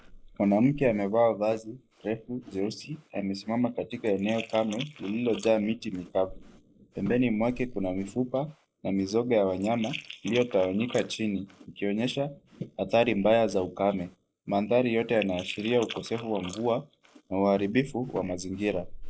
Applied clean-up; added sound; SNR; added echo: neural mask model Resemble Enhance denoiser.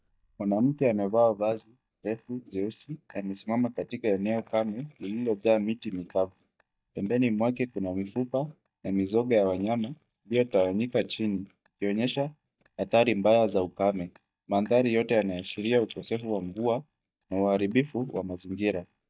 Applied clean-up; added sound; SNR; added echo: neural mask model DeepFilterNet 3.